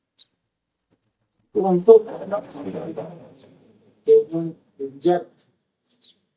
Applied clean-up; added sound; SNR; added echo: neural mask model DeepFilterNet 3.